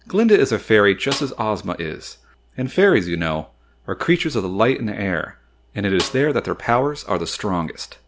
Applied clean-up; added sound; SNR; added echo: none; Snare drum; 14 dB; none.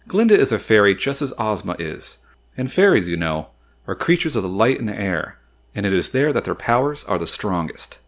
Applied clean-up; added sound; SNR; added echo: none; none; none; none.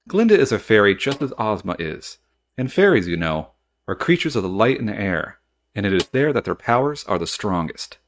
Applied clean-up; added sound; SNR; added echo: neural mask model RNNoise.